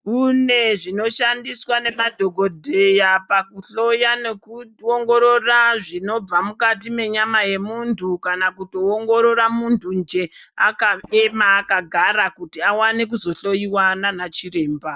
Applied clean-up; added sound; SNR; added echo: neural mask model DeepFilterNet 3.